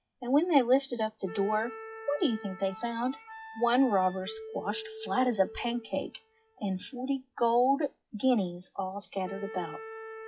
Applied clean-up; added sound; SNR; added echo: classical method log-MMSE.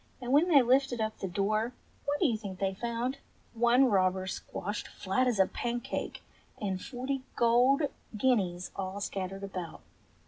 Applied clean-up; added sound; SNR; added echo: none; none; none; none.